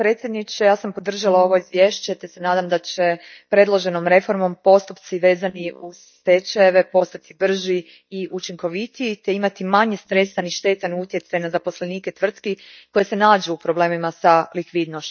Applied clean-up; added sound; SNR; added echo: neural mask model DeepFilterNet 3.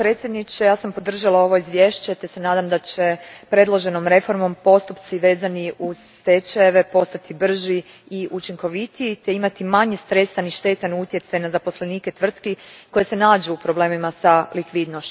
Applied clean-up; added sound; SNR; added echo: none; none; none; none.